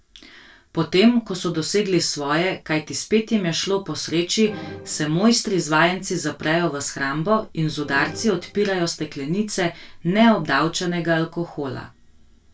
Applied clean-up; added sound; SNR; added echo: neural separator model SepFormer DNS4.